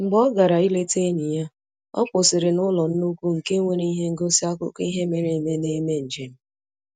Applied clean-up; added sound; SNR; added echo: none; none; none; none.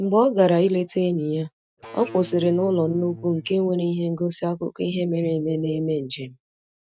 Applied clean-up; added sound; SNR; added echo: neural mask model RNNoise.